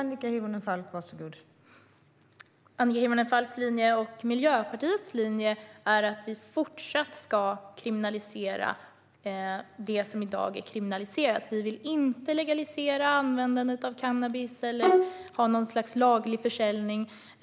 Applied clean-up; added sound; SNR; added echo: none; Bowed string instrument; -3 dB; none.